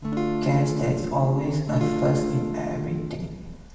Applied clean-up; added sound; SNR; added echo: none; Acoustic guitar / Strum; 2 dB; reverberation time 1.1 s.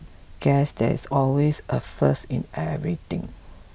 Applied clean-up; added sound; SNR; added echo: none; none; none; none.